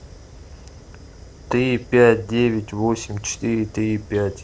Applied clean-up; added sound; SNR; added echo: none; Fire; 19 dB; none.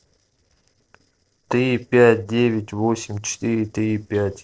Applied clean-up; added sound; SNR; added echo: neural separator model SepFormer DNS4.